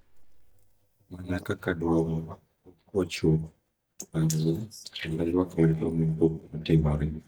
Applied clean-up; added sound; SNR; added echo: neural mask model DeepFilterNet 3.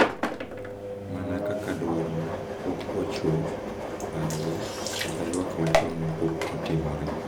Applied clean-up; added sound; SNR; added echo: none; Engine; -1 dB; none.